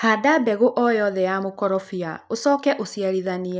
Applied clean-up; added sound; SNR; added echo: none; none; none; none.